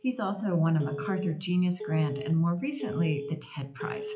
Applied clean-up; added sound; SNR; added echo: classical method WPE with log-MMSE.